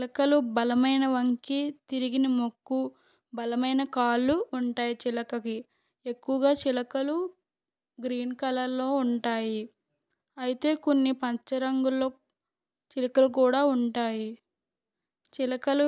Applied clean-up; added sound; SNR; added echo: none; none; none; none.